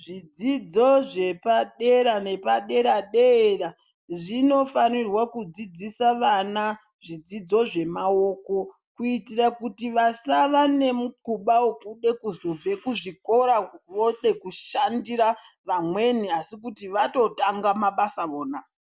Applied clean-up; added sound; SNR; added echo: none; none; none; none.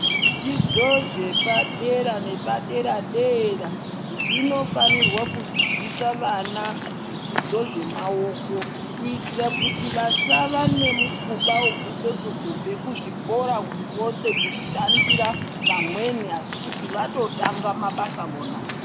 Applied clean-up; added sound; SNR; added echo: none; Bird vocalization, bird call, bird song; -1 dB; none.